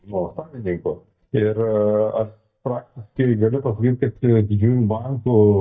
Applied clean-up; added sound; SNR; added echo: neural mask model DeepFilterNet 3.